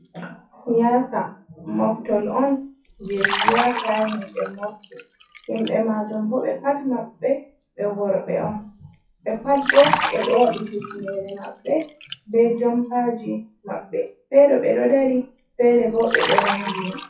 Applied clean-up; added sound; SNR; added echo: classical method WPE with log-MMSE.